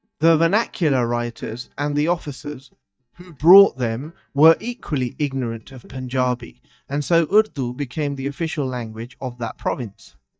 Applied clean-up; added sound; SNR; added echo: neural mask model DeepFilterNet 3.